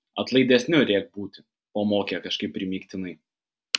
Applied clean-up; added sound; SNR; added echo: none; none; none; none.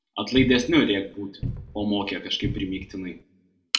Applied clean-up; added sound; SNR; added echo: none; Cupboard open or close; 9 dB; reverberation time 0.3 s.